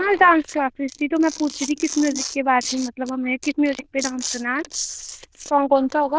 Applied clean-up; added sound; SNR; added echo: neural diffusion model UNIVERSE++.